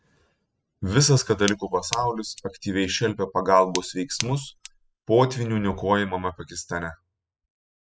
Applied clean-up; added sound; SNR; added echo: classical method spectral subtraction.